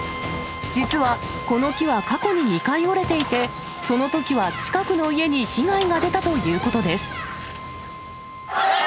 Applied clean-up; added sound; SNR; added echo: none; Brass instrument + Squeak; 10 dB; none.